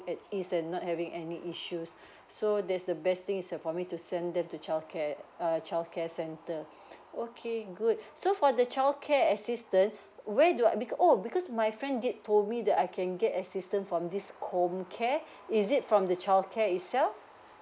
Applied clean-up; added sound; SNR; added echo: none; none; none; none.